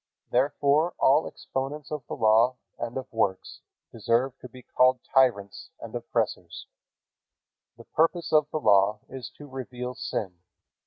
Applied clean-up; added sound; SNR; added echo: none; none; none; none.